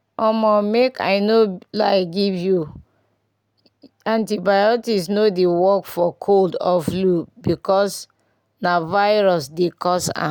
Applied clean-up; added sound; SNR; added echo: none; none; none; none.